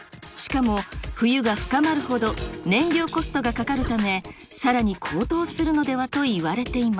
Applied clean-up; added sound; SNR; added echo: none; Zipper (clothing); 14 dB; none.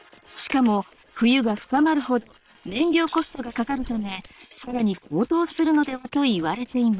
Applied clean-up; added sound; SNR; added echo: neural separator model SepFormer WHAM!.